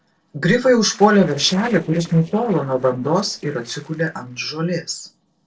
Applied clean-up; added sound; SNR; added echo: neural separator model SepFormer DNS4.